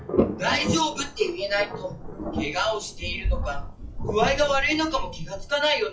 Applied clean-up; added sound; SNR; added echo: classical method WPE with log-MMSE.